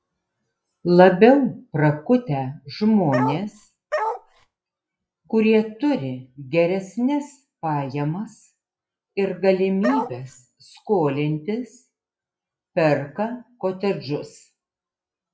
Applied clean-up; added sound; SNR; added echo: classical method log-MMSE.